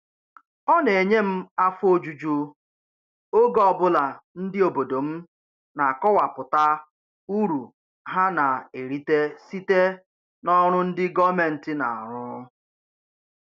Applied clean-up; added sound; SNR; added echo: none; none; none; none.